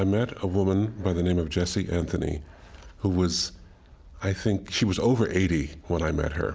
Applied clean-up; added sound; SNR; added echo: none; none; none; none.